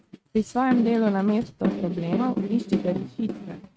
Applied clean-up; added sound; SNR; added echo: neural mask model RNNoise.